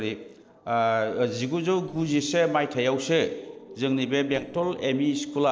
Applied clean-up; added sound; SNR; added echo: neural separator model SepFormer DNS4.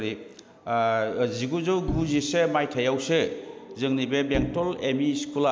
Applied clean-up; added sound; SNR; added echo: none; Bowed string instrument; 8 dB; none.